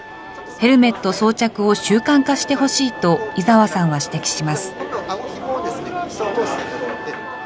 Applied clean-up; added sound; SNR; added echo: none; Wind instrument, woodwind instrument; 17 dB; none.